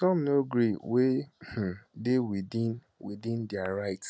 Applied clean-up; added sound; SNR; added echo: none; none; none; none.